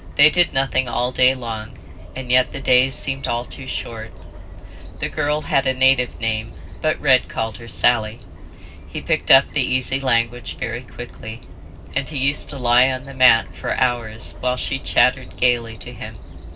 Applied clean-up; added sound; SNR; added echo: none; Bird vocalization, bird call, bird song; 12 dB; reverberation time 0.4 s.